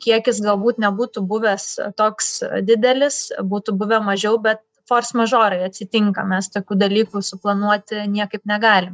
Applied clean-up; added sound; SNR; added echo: neural mask model DeepFilterNet 3.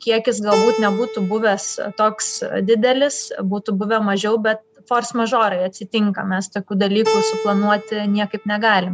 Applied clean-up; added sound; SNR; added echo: none; Keyboard (musical); 9 dB; none.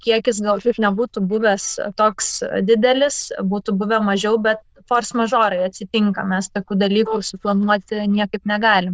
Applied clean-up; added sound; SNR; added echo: neural diffusion model UNIVERSE++.